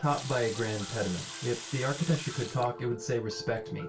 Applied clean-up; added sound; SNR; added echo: none; Water tap, faucet; 12 dB; reverberation time 0.2 s.